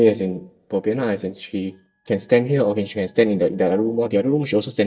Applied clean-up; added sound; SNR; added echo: neural mask model DeepFilterNet 3.